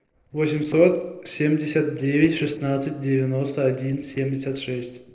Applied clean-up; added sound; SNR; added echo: neural separator model SepFormer DNS4.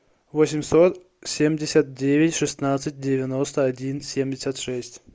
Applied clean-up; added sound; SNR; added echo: none; none; none; none.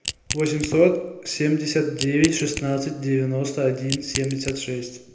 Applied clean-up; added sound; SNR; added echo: none; Crack / Crushing; 11 dB; reverberation time 0.7 s.